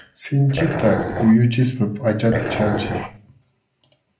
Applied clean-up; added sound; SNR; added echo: none; Dog; 5 dB; reverberation time 0.5 s.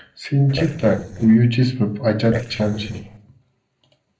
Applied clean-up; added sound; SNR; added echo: neural separator model SepFormer DNS4.